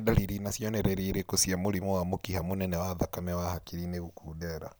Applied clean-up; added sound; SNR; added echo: none; none; none; none.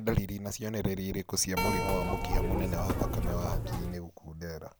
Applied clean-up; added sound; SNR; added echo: none; Keyboard (musical); -3 dB; none.